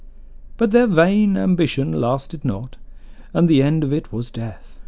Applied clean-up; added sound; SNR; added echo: none; none; none; none.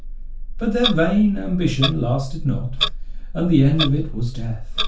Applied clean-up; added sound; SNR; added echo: none; Clock; 10 dB; reverberation time 0.3 s.